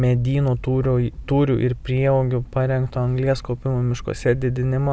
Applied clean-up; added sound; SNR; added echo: none; none; none; none.